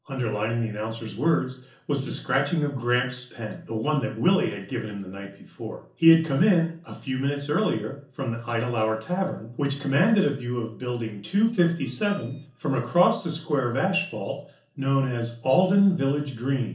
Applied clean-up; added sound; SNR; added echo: neural separator model SepFormer DNS4.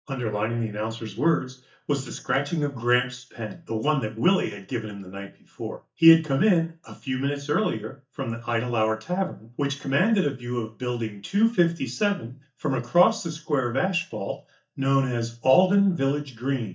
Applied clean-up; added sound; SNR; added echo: neural mask model DeepFilterNet 3.